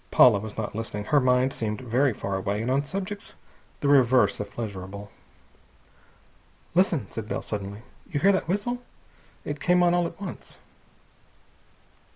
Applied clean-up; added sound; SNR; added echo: none; none; none; none.